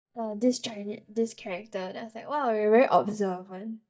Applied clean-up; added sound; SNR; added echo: neural mask model DeepFilterNet 3.